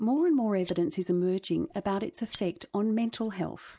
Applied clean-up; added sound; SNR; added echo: neural mask model DeepFilterNet 3.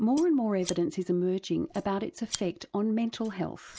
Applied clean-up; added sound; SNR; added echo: none; Scissors; 17 dB; none.